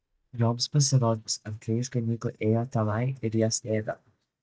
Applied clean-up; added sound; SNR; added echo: neural mask model DeepFilterNet 3.